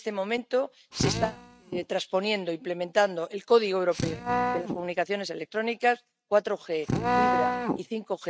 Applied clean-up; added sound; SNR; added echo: neural mask model RNNoise.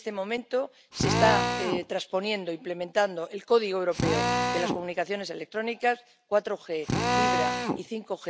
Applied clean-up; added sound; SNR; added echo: none; Drill; 1 dB; none.